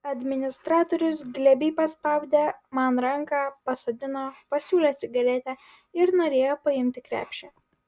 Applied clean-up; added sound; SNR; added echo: none; none; none; none.